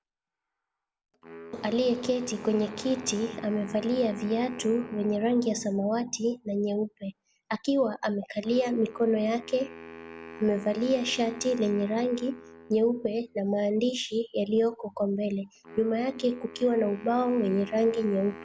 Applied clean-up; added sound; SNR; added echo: none; Wind instrument, woodwind instrument; 18 dB; none.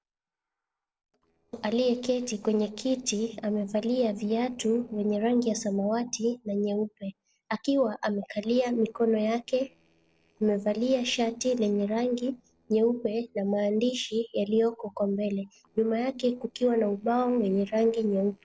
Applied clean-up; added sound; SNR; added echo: neural separator model SepFormer DNS4.